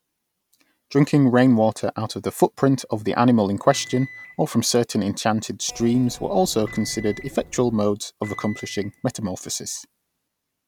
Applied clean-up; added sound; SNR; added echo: none; Keyboard (musical) + Microwave oven; 19 dB; none.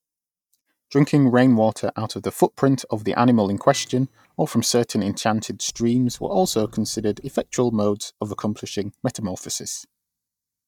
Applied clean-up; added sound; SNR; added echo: neural mask model DeepFilterNet 3.